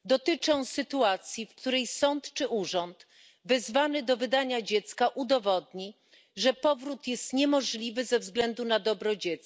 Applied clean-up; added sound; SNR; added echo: none; none; none; none.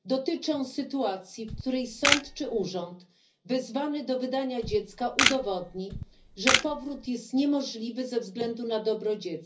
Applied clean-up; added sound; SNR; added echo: none; Camera; -1 dB; reverberation time 0.5 s.